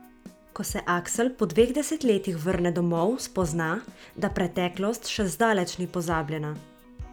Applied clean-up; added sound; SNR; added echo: none; Keyboard (musical); 18 dB; none.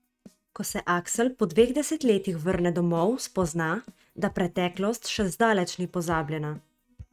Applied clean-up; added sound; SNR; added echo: neural mask model RNNoise.